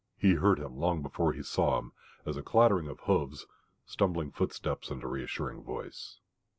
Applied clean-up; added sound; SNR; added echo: none; none; none; none.